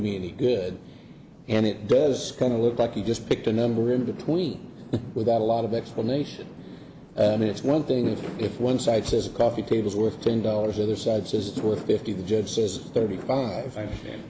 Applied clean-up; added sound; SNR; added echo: none; Fireworks; 15 dB; none.